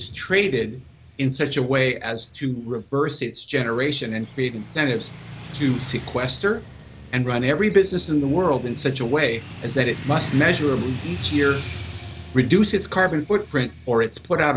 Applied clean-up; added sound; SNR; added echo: none; Motorcycle / Traffic noise, roadway noise; 14 dB; none.